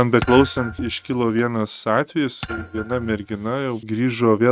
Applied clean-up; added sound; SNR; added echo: neural mask model RNNoise.